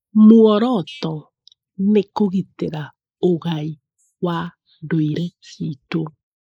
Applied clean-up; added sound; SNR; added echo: neural mask model Resemble Enhance denoiser.